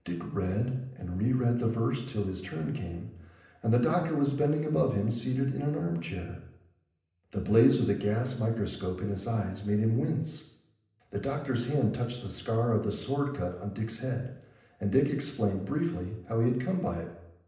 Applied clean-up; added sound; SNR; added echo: none; none; none; reverberation time 0.8 s.